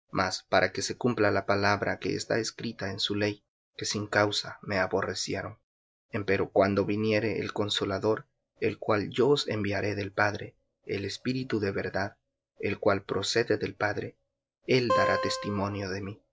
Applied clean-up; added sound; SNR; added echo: none; Acoustic guitar; 2 dB; none.